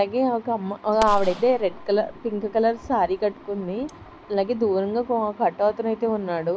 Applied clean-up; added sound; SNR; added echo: none; Gunshot, gunfire; 12 dB; none.